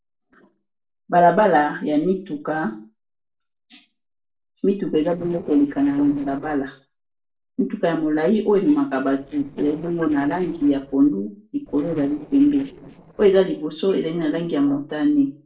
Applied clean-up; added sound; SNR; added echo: neural separator model SepFormer DNS4.